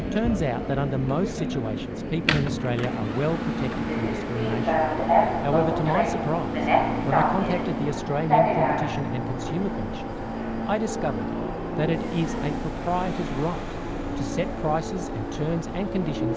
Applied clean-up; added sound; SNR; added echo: none; Subway, metro, underground; -3 dB; none.